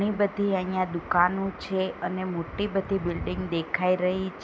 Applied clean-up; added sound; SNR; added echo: none; none; none; none.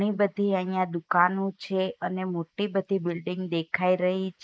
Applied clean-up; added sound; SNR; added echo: neural mask model Resemble Enhance denoiser.